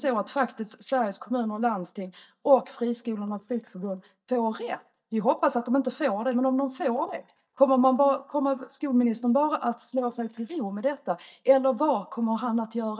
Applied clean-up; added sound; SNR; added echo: neural mask model DeepFilterNet 3.